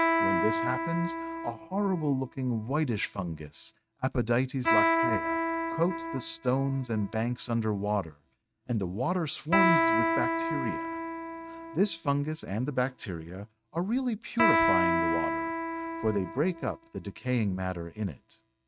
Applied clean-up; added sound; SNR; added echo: neural mask model RNNoise.